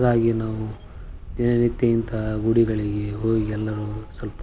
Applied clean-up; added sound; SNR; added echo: none; Camera; 12 dB; none.